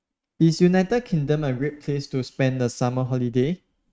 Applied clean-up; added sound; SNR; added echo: neural mask model RNNoise.